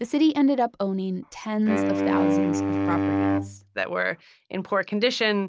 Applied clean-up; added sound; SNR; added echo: none; Wind instrument, woodwind instrument; -1 dB; none.